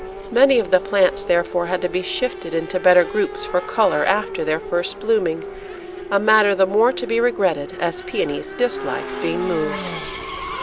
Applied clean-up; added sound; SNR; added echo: none; Race car, auto racing / Accelerating, revving, vroom; 11 dB; none.